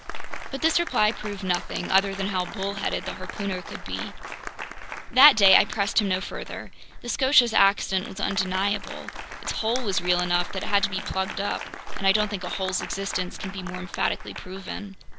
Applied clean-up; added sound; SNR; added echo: none; Applause; 12 dB; none.